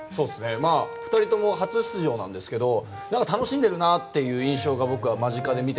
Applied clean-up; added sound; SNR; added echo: none; Brass instrument; 14 dB; none.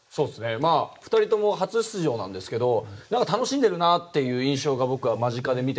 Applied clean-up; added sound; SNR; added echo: neural mask model Resemble Enhance denoiser.